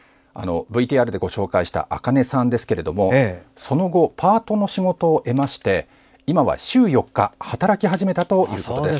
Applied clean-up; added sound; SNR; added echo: none; none; none; none.